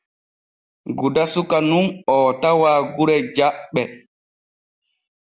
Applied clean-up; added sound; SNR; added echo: none; none; none; none.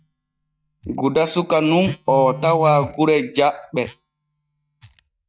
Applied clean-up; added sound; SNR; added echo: neural mask model DeepFilterNet 3.